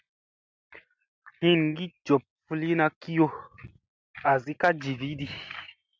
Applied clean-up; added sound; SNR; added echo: none; none; none; none.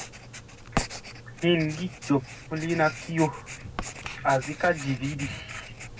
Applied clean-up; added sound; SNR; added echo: none; Writing; 9 dB; reverberation time 0.4 s.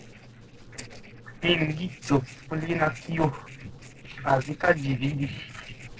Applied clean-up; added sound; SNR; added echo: neural separator model SepFormer DNS4.